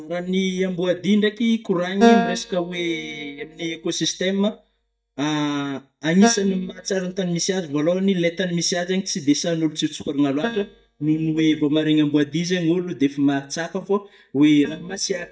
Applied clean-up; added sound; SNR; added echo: neural mask model DeepFilterNet 3.